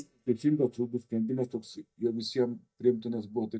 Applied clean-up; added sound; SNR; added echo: neural mask model DeepFilterNet 3.